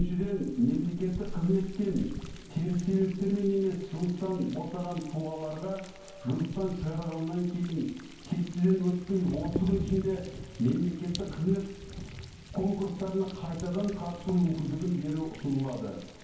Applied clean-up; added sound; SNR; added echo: none; Thunder; 11 dB; reverberation time 0.9 s.